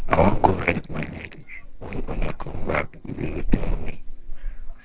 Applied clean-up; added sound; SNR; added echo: neural separator model SepFormer DNS4.